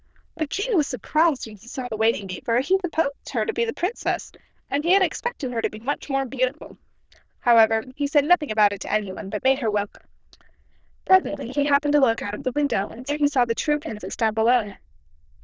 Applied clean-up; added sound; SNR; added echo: neural diffusion model UNIVERSE++.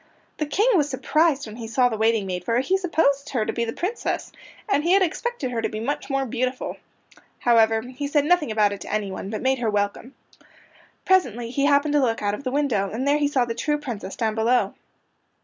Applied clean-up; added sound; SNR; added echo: none; none; none; none.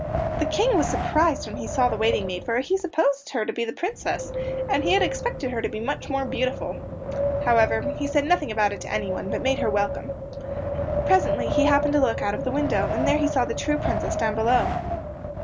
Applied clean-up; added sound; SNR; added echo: none; Wind; 3 dB; none.